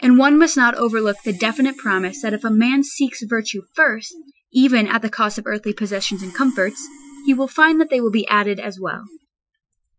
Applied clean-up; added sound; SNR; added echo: classical method Wiener filter.